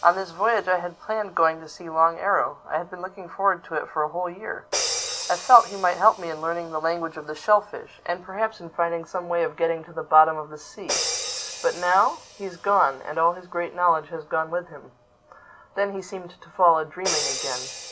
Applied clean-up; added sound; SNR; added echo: none; Crash cymbal; 12 dB; none.